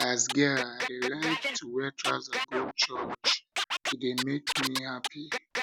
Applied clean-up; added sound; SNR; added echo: none; Scratching (performance technique); 2 dB; none.